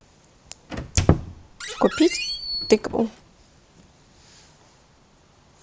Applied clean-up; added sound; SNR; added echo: none; Squeak; -1 dB; none.